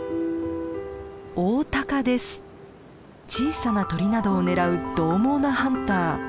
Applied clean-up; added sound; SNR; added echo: none; none; none; none.